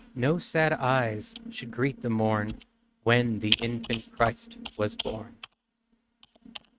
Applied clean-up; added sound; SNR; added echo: neural mask model RNNoise.